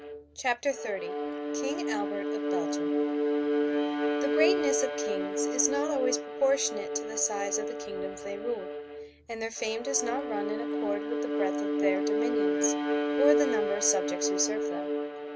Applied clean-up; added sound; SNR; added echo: none; Bowed string instrument; -3 dB; none.